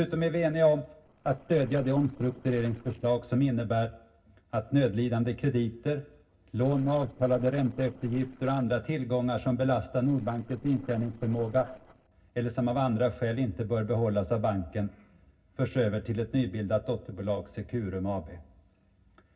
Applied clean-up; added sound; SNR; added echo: neural separator model SepFormer DNS4.